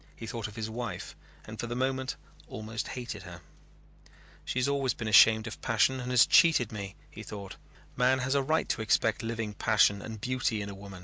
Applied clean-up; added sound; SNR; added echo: none; none; none; none.